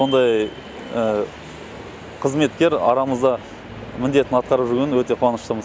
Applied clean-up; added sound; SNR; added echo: none; none; none; none.